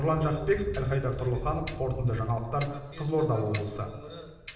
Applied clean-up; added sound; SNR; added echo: none; Clock; 16 dB; reverberation time 1.2 s.